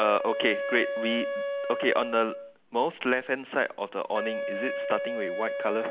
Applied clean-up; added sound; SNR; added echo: none; Wind instrument, woodwind instrument; 4 dB; none.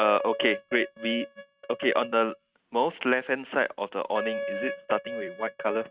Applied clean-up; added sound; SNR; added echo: neural mask model RNNoise.